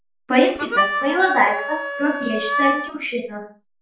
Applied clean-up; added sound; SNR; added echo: none; Harmonica; 3 dB; reverberation time 0.4 s.